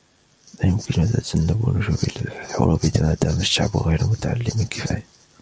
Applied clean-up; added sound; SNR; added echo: none; none; none; none.